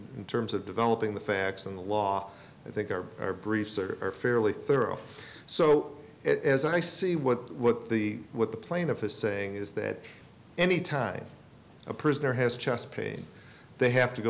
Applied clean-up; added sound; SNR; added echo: none; none; none; none.